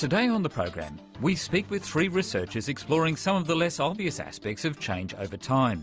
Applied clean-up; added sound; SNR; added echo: none; none; none; none.